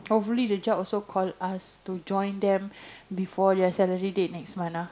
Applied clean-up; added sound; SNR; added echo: none; none; none; none.